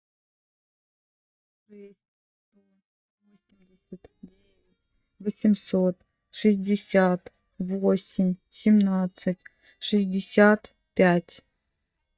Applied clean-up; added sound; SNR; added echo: neural mask model DeepFilterNet 3.